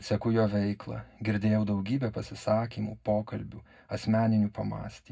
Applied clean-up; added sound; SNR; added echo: none; none; none; reverberation time 0.3 s.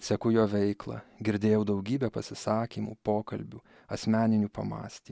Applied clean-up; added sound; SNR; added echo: none; none; none; none.